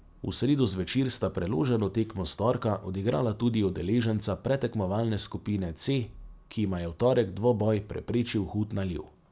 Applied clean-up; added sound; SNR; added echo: none; none; none; none.